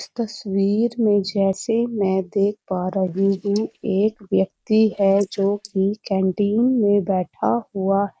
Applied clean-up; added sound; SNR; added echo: neural mask model Resemble Enhance denoiser.